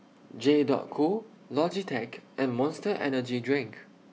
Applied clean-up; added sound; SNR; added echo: none; none; none; none.